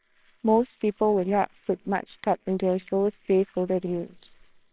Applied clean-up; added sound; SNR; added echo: neural separator model SepFormer WHAMR!.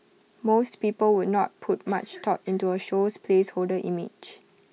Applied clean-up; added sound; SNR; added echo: none; none; none; none.